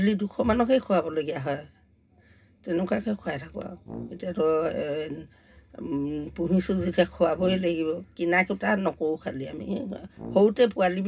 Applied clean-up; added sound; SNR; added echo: none; Brass instrument; 15 dB; reverberation time 0.2 s.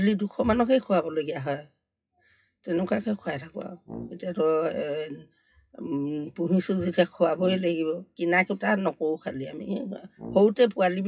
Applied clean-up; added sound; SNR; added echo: classical method WPE with log-MMSE.